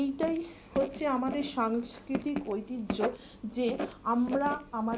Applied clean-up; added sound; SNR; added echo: none; Writing; 8 dB; none.